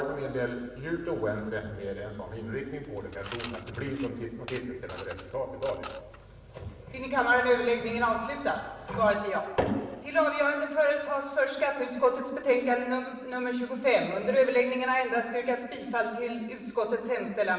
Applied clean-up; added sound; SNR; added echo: none; Coin (dropping) / Mechanisms; 15 dB; reverberation time 1.2 s.